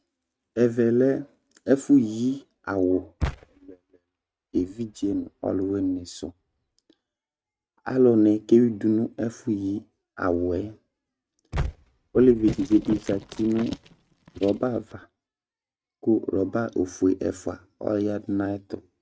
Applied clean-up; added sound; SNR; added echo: neural mask model RNNoise.